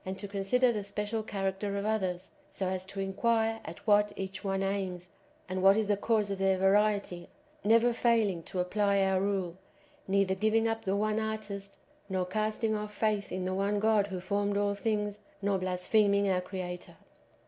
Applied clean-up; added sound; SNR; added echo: none; none; none; none.